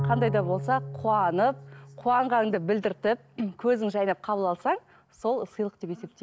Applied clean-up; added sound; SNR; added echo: none; Bowed string instrument; 11 dB; none.